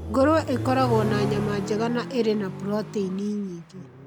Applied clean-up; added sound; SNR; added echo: none; Accelerating, revving, vroom; 6 dB; none.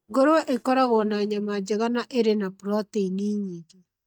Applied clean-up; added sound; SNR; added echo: neural mask model DeepFilterNet 3.